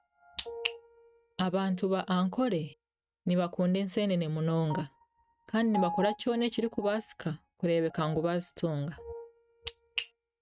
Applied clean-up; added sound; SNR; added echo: neural mask model RNNoise.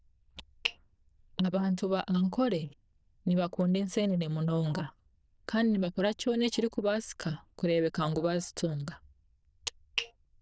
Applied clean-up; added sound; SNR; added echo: neural diffusion model UNIVERSE++.